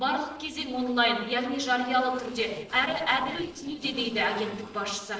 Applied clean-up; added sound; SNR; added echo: neural separator model SepFormer DNS4.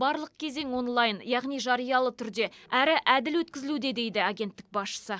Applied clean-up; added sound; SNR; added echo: none; none; none; none.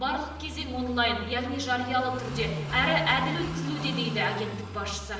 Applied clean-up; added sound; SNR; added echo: none; Car passing by / Idling; 6 dB; reverberation time 0.8 s.